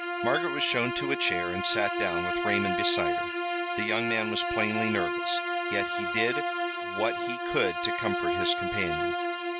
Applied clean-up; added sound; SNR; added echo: none; Bowed string instrument; -2 dB; none.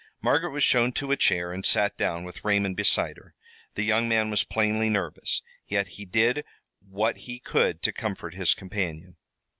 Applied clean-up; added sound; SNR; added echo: none; none; none; none.